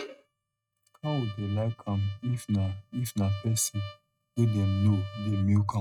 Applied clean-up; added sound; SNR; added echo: neural mask model RNNoise.